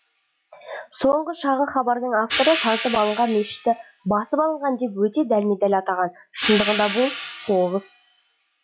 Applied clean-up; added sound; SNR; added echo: classical method log-MMSE.